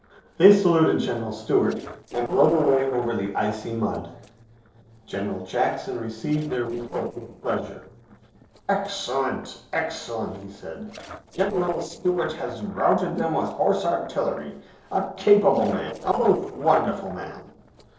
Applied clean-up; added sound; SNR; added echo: neural separator model SepFormer DNS4.